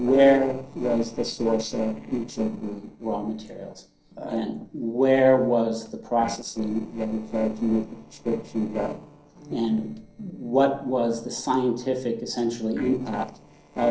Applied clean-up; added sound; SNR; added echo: neural separator model SepFormer DNS4.